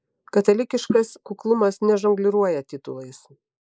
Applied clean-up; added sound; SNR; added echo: neural mask model Resemble Enhance denoiser.